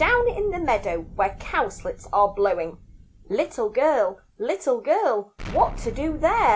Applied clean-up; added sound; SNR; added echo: none; Explosion; 14 dB; none.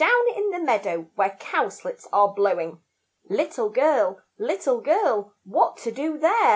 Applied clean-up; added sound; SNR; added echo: none; none; none; none.